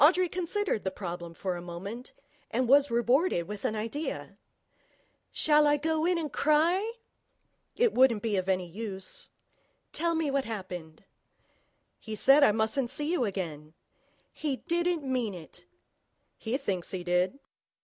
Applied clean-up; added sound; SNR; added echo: none; none; none; none.